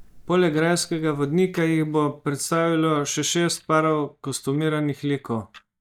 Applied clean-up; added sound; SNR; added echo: neural mask model DeepFilterNet 3.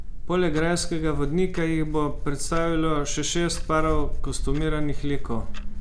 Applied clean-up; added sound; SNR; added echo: none; Clock; 0 dB; none.